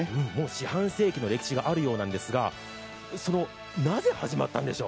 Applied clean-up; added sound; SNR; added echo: none; none; none; none.